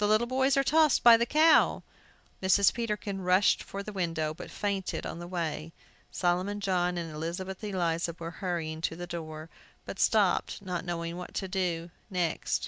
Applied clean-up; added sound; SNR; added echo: none; none; none; none.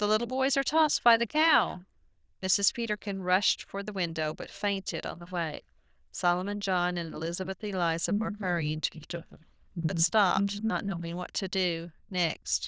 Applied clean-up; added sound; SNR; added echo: neural diffusion model UNIVERSE++.